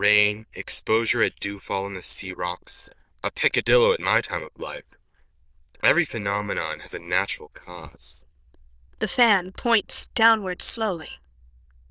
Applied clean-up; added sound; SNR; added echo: neural diffusion model UNIVERSE++.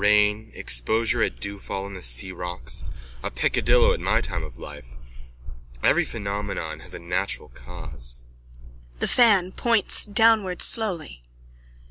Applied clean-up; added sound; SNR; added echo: none; none; none; none.